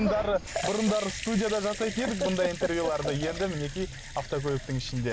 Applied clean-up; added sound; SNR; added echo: none; Sink (filling or washing) / Water tap, faucet / Liquid; 12 dB; none.